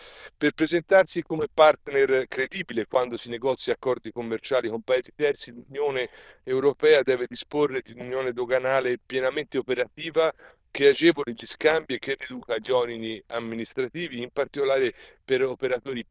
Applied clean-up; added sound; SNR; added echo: neural diffusion model UNIVERSE++.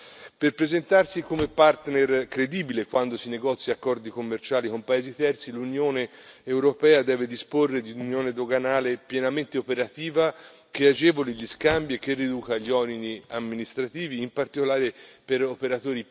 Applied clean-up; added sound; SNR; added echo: none; Car; 19 dB; none.